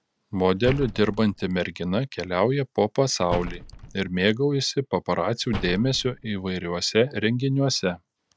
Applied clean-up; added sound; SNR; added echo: none; Slam; 11 dB; none.